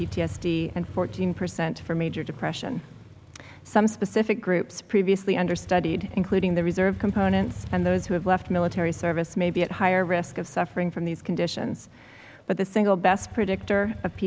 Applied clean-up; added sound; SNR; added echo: none; Motorcycle; 15 dB; none.